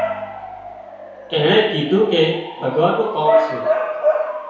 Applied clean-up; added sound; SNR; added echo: none; Bark / Motor vehicle (road) / Siren; 3 dB; reverberation time 0.9 s.